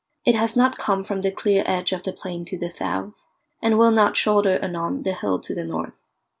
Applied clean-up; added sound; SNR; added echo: none; none; none; none.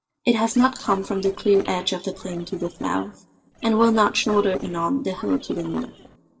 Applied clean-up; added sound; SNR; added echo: neural separator model SepFormer DNS4.